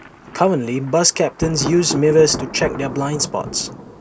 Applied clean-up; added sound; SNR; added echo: none; Thunder; 11 dB; none.